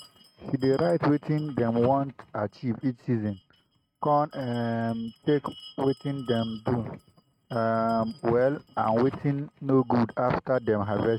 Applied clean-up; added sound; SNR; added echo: neural mask model RNNoise.